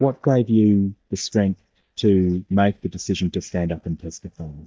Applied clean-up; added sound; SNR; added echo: neural mask model DeepFilterNet 3.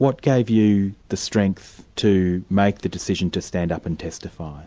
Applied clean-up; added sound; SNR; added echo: none; none; none; none.